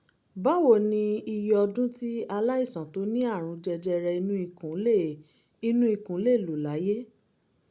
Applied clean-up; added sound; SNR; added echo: none; none; none; none.